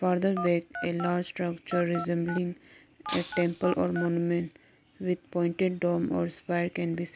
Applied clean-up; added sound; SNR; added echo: none; Shatter + Telephone; 10 dB; none.